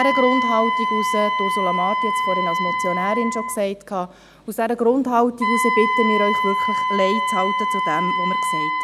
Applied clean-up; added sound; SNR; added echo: none; Wind instrument, woodwind instrument; -1 dB; none.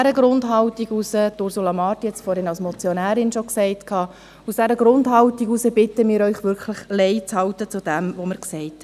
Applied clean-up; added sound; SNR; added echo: none; none; none; none.